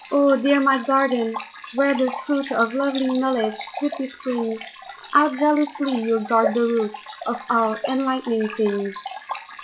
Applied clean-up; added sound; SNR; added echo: classical method log-MMSE.